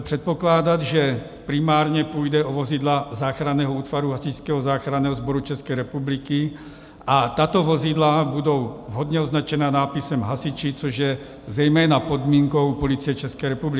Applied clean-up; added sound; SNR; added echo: none; none; none; none.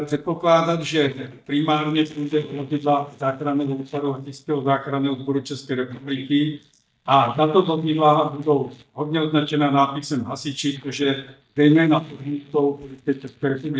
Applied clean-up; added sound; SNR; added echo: neural mask model DeepFilterNet 3.